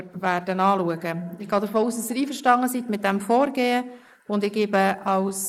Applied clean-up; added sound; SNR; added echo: neural mask model Resemble Enhance denoiser.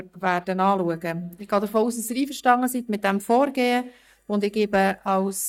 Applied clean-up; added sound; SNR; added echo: neural mask model DeepFilterNet 3.